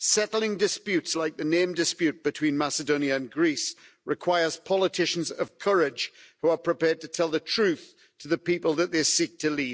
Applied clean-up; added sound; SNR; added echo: none; none; none; none.